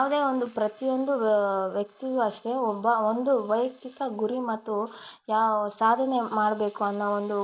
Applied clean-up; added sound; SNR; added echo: neural mask model Resemble Enhance denoiser.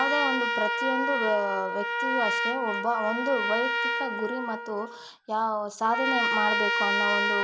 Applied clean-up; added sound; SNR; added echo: none; Trumpet; -2 dB; none.